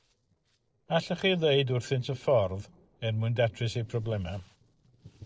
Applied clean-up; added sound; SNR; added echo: neural separator model SepFormer DNS4.